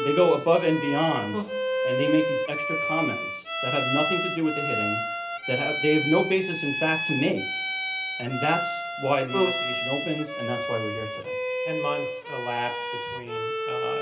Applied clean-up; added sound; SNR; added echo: none; Bowed string instrument; 2 dB; reverberation time 0.3 s.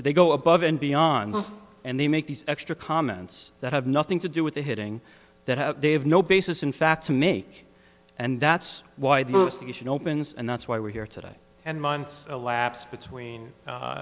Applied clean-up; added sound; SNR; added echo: none; none; none; none.